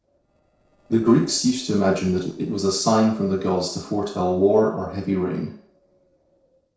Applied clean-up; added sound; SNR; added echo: neural separator model SepFormer DNS4.